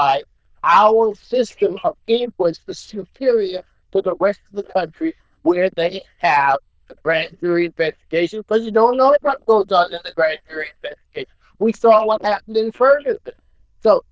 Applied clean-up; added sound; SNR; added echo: neural diffusion model UNIVERSE++.